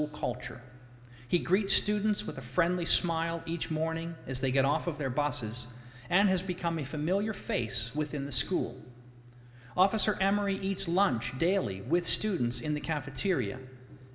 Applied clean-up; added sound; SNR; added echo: none; none; none; none.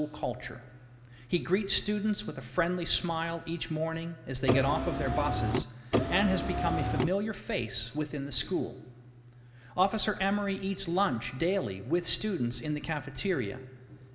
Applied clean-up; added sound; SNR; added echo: none; Car; -2 dB; none.